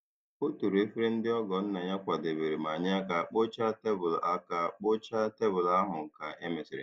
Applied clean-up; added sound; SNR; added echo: none; none; none; none.